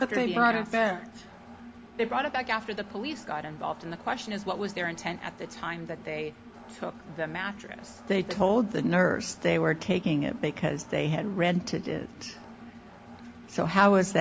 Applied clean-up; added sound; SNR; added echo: none; Engine; 19 dB; none.